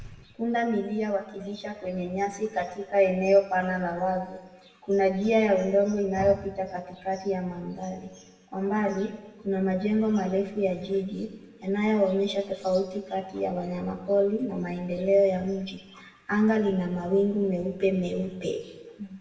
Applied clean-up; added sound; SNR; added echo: none; none; none; reverberation time 1.0 s.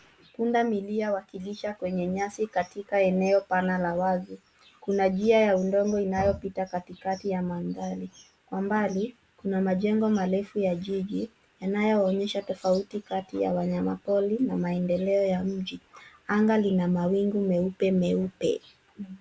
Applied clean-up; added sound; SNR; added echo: none; none; none; none.